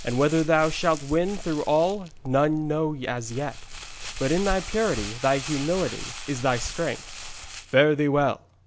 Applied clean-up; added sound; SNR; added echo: none; Crumpling, crinkling; 11 dB; none.